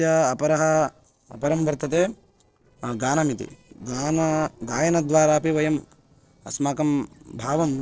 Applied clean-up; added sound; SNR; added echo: neural separator model SepFormer DNS4.